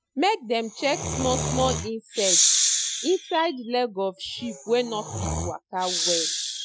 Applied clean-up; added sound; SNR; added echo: classical method Wiener filter.